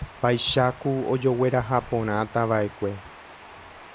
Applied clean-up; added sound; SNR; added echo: none; Water; 17 dB; none.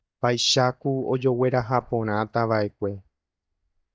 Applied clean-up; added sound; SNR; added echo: neural mask model DeepFilterNet 3.